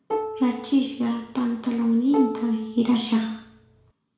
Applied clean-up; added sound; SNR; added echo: none; Plucked string instrument; 10 dB; reverberation time 0.6 s.